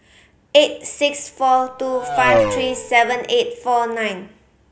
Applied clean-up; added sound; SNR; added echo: none; Race car, auto racing; 2 dB; none.